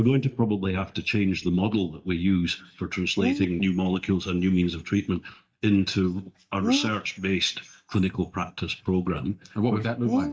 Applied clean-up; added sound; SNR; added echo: neural mask model DeepFilterNet 3.